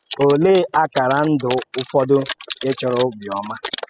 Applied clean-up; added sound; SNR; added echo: classical method spectral subtraction.